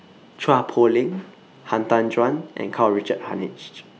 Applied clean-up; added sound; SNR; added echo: none; none; none; none.